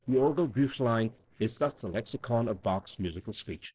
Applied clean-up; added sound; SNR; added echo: neural separator model SepFormer DNS4.